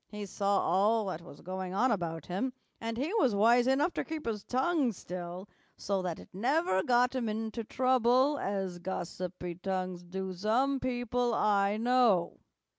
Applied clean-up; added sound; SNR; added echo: none; none; none; none.